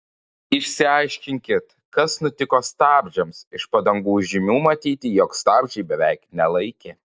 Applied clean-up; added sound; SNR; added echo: none; none; none; none.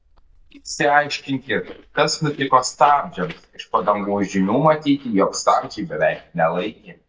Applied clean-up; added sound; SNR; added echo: neural mask model DeepFilterNet 3.